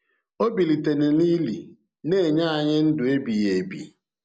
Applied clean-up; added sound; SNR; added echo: none; none; none; none.